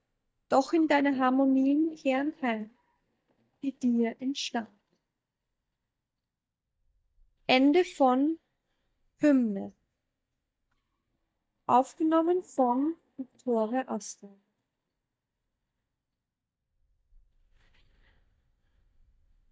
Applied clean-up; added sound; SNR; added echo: neural mask model DeepFilterNet 3.